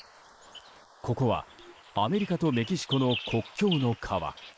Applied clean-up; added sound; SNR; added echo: neural mask model Resemble Enhance denoiser.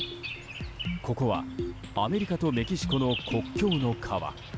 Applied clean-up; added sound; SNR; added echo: none; Bird vocalization, bird call, bird song + Insect; 10 dB; none.